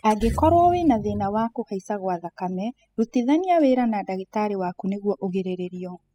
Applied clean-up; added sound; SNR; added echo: classical method spectral subtraction.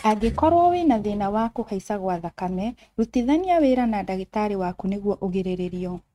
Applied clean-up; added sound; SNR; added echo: neural mask model RNNoise.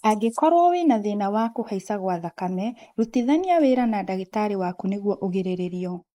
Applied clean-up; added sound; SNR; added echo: neural mask model Resemble Enhance denoiser.